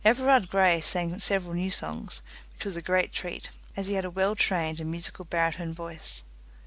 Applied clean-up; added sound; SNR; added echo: none; none; none; none.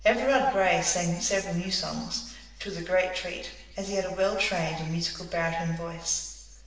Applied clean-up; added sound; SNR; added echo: none; none; none; reverberation time 1.0 s.